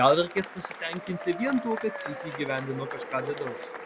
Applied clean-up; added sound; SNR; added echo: none; Applause / Crowd / Cheering; 9 dB; none.